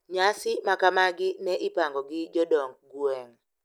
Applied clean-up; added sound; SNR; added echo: none; none; none; none.